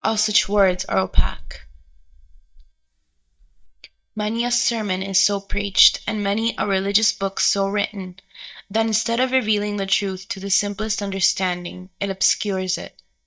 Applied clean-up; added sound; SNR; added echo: neural mask model DeepFilterNet 3.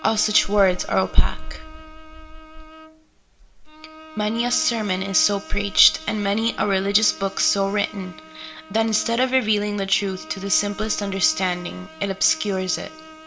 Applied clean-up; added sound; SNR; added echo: none; Bowed string instrument; 20 dB; reverberation time 0.8 s.